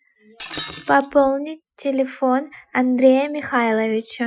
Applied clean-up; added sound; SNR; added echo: classical method Wiener filter.